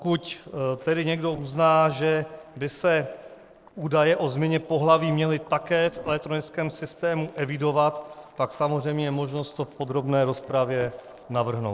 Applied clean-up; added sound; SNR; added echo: neural separator model SepFormer DNS4.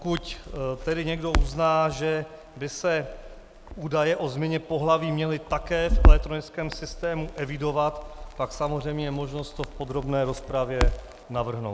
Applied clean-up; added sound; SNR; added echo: none; Crackle; 0 dB; none.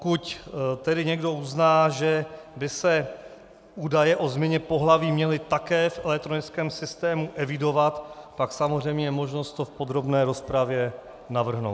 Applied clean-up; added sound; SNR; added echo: none; none; none; none.